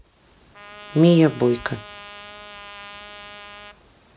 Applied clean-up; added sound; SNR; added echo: none; Trumpet; 17 dB; none.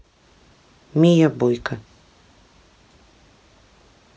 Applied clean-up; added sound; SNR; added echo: none; none; none; none.